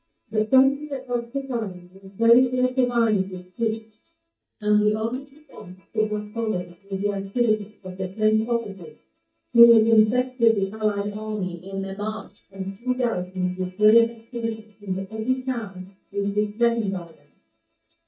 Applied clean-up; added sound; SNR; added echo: neural mask model DeepFilterNet 3.